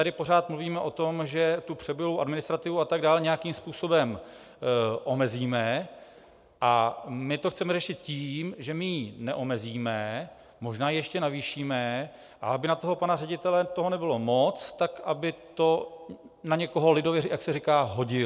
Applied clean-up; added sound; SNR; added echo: none; none; none; none.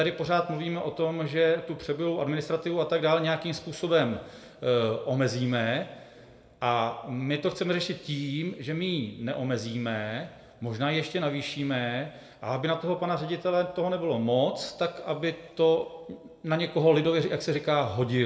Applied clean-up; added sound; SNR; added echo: none; none; none; reverberation time 1.2 s.